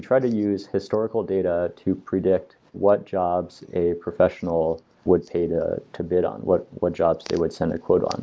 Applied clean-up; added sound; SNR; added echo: none; none; none; none.